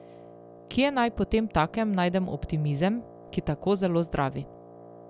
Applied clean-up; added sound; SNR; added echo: none; Wind instrument, woodwind instrument; 19 dB; none.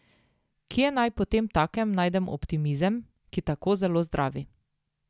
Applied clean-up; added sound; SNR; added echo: none; none; none; none.